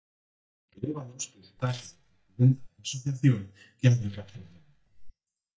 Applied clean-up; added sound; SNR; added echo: neural mask model DeepFilterNet 3.